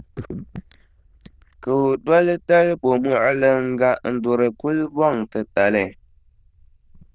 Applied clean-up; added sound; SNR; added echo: neural diffusion model UNIVERSE++.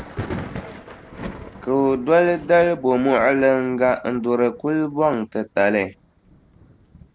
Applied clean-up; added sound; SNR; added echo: none; Thunder; 17 dB; none.